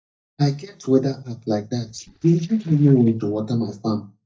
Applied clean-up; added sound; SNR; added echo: neural mask model DeepFilterNet 3.